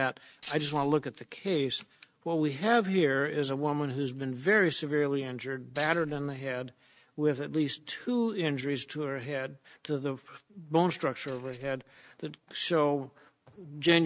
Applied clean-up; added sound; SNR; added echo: neural mask model RNNoise.